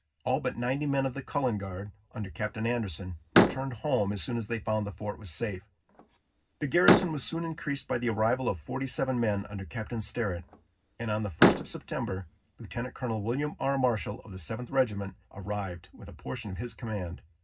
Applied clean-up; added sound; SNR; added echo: none; Slam; 0 dB; reverberation time 0.4 s.